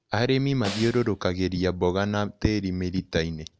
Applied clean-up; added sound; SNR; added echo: none; Snare drum; 12 dB; none.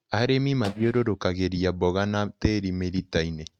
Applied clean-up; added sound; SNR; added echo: neural mask model RNNoise.